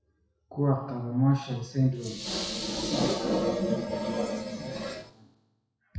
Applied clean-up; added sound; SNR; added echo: classical method WPE with log-MMSE.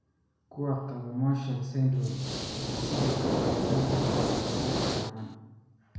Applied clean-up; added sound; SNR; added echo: none; Hiss; -2 dB; reverberation time 0.9 s.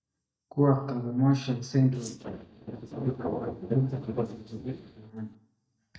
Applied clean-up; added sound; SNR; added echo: neural mask model DeepFilterNet 3.